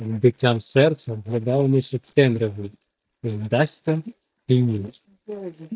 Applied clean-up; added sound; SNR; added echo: neural mask model DeepFilterNet 3.